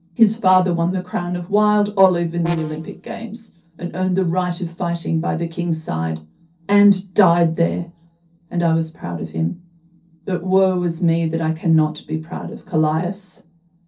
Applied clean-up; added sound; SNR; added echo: neural separator model SepFormer DNS4.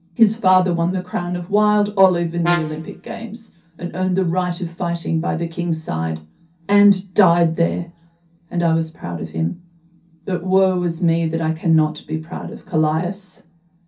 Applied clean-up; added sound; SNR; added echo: none; Brass instrument; 9 dB; reverberation time 0.3 s.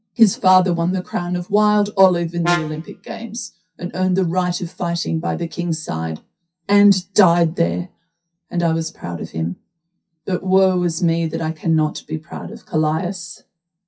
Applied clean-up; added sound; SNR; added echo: classical method WPE with log-MMSE.